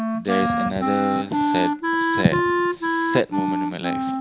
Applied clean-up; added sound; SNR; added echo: none; Wind instrument, woodwind instrument; -3 dB; none.